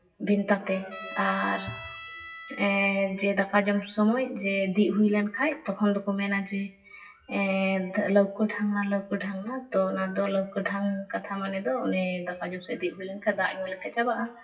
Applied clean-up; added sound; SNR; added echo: classical method WPE with log-MMSE.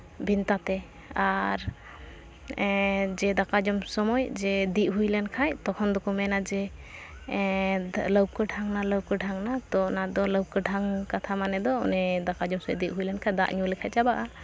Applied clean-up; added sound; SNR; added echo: none; none; none; none.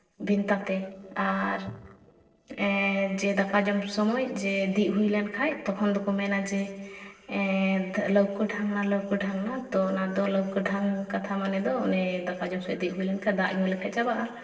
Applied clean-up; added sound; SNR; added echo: neural separator model SepFormer DNS4.